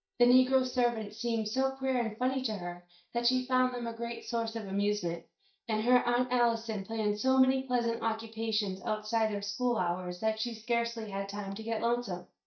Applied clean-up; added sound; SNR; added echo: neural mask model DeepFilterNet 3.